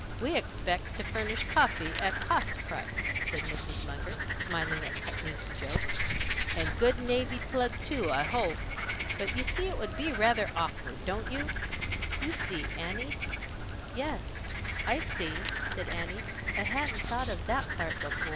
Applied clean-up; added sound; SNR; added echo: none; Frog; -1 dB; none.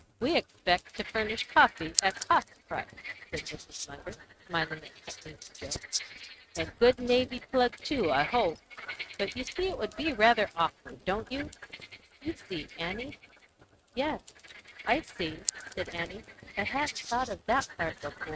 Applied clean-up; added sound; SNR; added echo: neural mask model RNNoise.